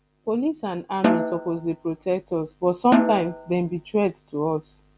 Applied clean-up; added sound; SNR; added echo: none; Snare drum; 3 dB; none.